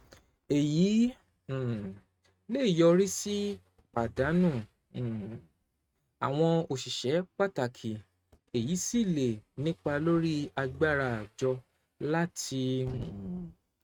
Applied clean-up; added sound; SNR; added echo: neural mask model RNNoise.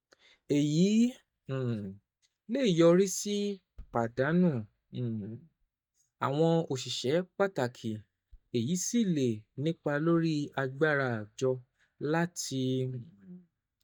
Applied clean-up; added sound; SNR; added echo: neural mask model DeepFilterNet 3.